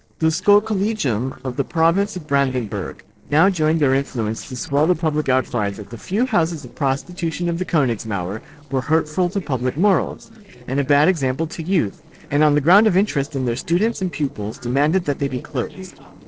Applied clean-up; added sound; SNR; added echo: neural separator model SepFormer DNS4.